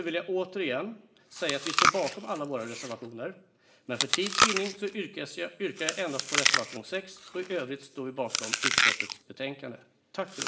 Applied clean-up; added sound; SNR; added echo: none; Chewing, mastication; -3 dB; reverberation time 0.6 s.